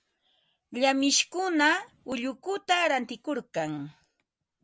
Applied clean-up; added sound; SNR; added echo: none; none; none; none.